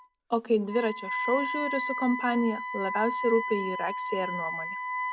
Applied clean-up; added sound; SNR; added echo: none; Wind instrument, woodwind instrument; 4 dB; none.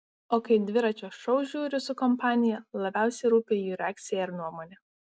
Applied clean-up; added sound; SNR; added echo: none; none; none; none.